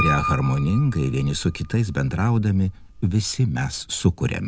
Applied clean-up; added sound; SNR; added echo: none; Piano; 11 dB; none.